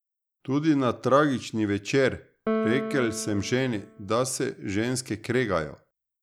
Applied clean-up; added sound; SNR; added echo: none; Piano; 8 dB; none.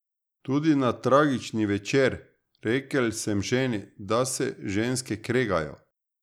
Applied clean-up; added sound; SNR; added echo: none; none; none; none.